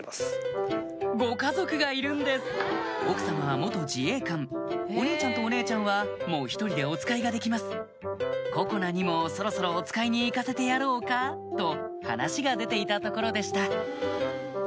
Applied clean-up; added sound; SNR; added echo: none; none; none; none.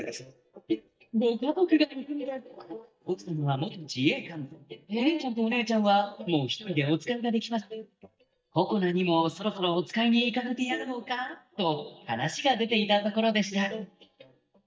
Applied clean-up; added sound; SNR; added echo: neural mask model DeepFilterNet 3.